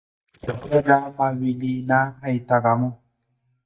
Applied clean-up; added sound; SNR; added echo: neural mask model DeepFilterNet 3.